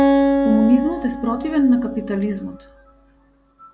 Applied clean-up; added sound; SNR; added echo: none; Acoustic guitar; 1 dB; none.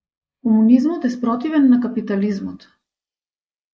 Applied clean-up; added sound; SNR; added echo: neural mask model Resemble Enhance denoiser.